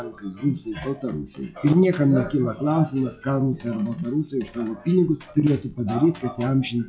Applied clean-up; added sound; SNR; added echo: classical method log-MMSE.